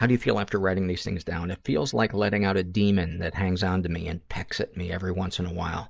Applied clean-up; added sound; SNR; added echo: neural mask model Resemble Enhance denoiser.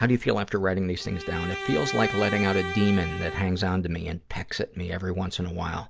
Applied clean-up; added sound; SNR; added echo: none; Bowed string instrument; 6 dB; none.